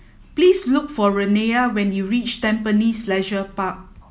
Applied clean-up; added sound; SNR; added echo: none; none; none; none.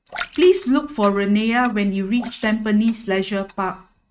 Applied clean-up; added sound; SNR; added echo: neural mask model RNNoise.